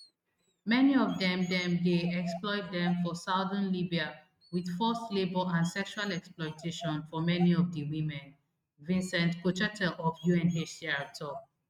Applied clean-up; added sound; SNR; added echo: neural mask model RNNoise.